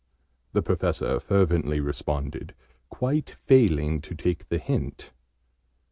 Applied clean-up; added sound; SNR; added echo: none; none; none; none.